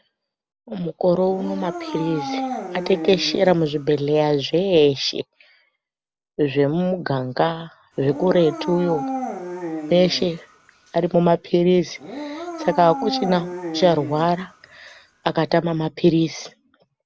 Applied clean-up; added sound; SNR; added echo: none; Dog; 10 dB; none.